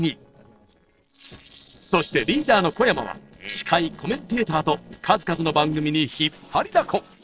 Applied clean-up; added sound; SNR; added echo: neural separator model SepFormer DNS4.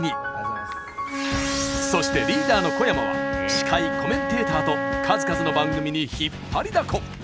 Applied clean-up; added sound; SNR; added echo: none; Wind instrument, woodwind instrument; 2 dB; none.